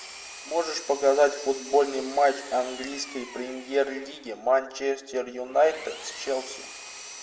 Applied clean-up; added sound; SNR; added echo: none; Engine; 16 dB; reverberation time 0.9 s.